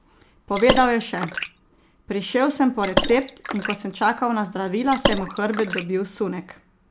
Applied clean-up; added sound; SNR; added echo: none; Water / Splash, splatter; 5 dB; none.